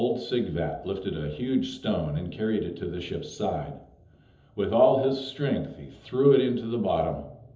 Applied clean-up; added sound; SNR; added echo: none; none; none; reverberation time 1.2 s.